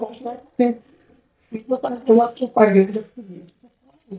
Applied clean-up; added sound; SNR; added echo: neural mask model DeepFilterNet 3.